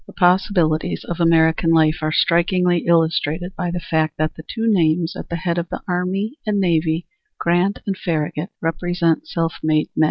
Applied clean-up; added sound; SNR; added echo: none; none; none; none.